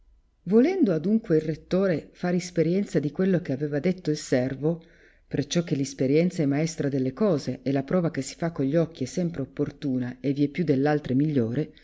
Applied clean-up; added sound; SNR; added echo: none; none; none; none.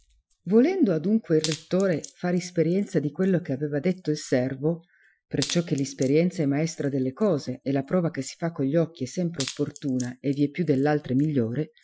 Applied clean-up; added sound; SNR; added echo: classical method Wiener filter.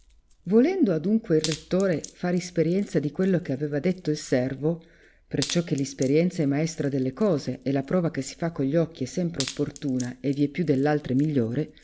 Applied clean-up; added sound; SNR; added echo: none; Wood; 19 dB; none.